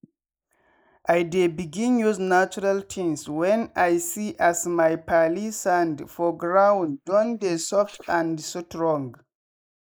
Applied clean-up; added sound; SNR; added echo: neural mask model Resemble Enhance denoiser.